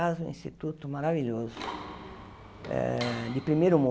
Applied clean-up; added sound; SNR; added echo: none; Mechanisms; 12 dB; none.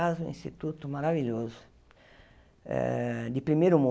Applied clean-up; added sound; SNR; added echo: none; none; none; none.